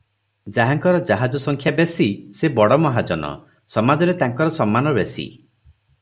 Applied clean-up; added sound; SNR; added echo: none; none; none; none.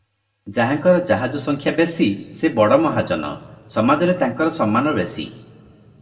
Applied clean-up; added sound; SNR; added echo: none; none; none; reverberation time 1.2 s.